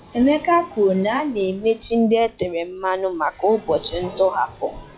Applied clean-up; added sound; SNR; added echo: classical method log-MMSE.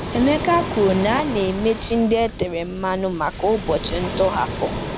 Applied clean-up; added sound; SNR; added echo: none; Waves, surf; 8 dB; none.